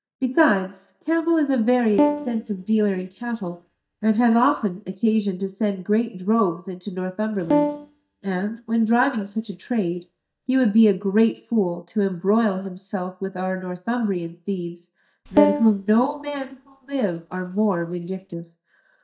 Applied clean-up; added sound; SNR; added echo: neural mask model DeepFilterNet 3.